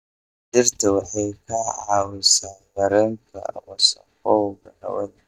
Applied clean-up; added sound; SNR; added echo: neural mask model DeepFilterNet 3.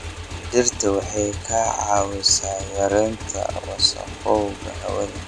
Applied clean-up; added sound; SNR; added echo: none; Motorcycle / Engine; 10 dB; none.